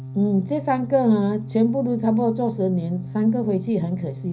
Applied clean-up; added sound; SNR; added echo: none; Organ; 12 dB; reverberation time 0.5 s.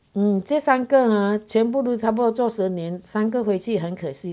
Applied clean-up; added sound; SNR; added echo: none; none; none; none.